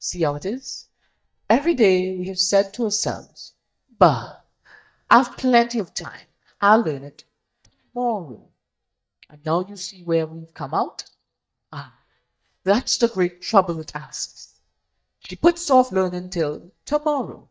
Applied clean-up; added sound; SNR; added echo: neural mask model DeepFilterNet 3.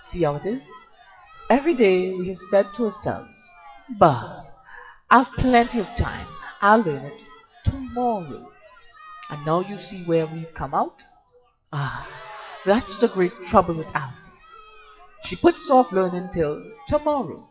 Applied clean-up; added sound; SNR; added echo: classical method WPE with log-MMSE.